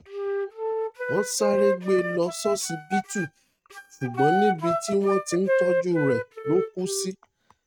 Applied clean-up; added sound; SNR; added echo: neural mask model RNNoise.